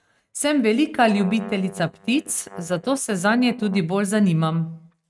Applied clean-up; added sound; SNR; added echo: neural mask model RNNoise.